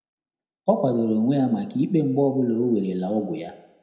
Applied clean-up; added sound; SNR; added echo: none; none; none; reverberation time 0.7 s.